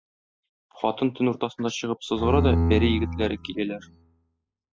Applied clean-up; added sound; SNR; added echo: classical method spectral subtraction.